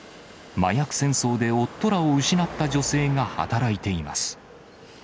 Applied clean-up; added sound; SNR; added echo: none; Car passing by / Traffic noise, roadway noise / Engine; 16 dB; none.